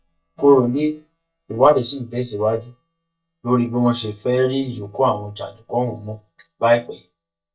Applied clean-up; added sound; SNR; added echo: neural mask model DeepFilterNet 3.